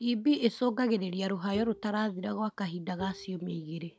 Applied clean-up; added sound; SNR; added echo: neural mask model RNNoise.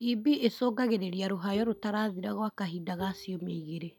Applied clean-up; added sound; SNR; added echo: neural mask model DeepFilterNet 3.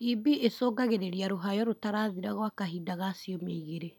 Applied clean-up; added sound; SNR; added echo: none; none; none; none.